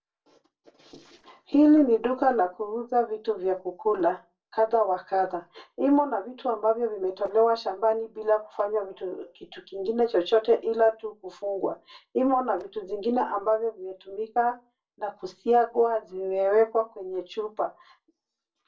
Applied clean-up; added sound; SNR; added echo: neural separator model SepFormer DNS4.